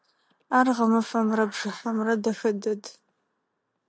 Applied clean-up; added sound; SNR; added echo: none; none; none; none.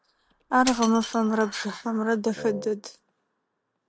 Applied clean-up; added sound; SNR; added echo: none; Wind instrument, woodwind instrument + Shatter; 13 dB; none.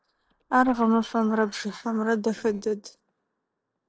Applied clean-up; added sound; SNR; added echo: neural separator model SepFormer DNS4.